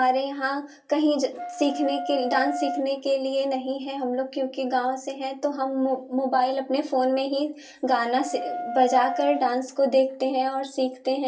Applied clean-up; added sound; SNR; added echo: none; Wind instrument, woodwind instrument; 8 dB; reverberation time 0.2 s.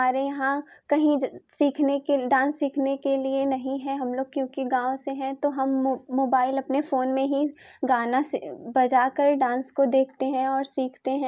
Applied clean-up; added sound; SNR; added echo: none; none; none; none.